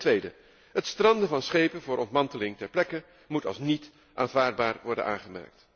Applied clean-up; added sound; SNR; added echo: none; none; none; none.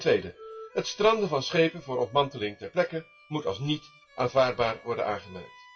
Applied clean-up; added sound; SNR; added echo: classical method WPE with log-MMSE.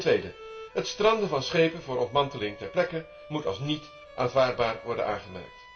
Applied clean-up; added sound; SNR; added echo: none; Bowed string instrument; 19 dB; reverberation time 0.2 s.